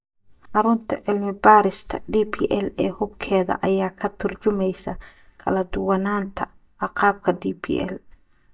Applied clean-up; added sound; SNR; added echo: neural mask model DeepFilterNet 3.